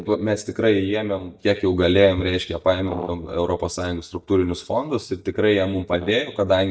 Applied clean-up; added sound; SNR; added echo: neural mask model DeepFilterNet 3.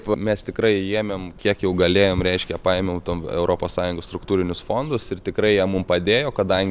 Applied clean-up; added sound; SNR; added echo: none; none; none; none.